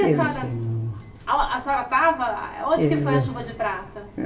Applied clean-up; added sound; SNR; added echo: none; Subway, metro, underground; 17 dB; reverberation time 1.4 s.